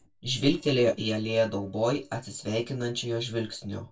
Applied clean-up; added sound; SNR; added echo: neural separator model SepFormer DNS4.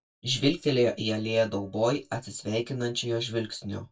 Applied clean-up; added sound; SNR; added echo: neural mask model DeepFilterNet 3.